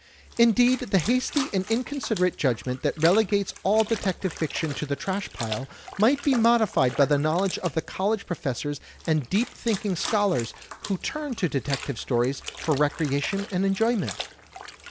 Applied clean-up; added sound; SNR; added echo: none; Trickle, dribble / Splash, splatter; 15 dB; none.